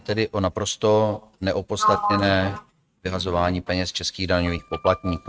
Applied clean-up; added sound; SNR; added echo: neural mask model RNNoise.